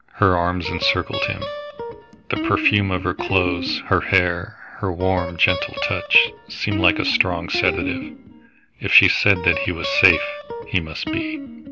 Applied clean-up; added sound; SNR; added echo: none; Guitar; 8 dB; none.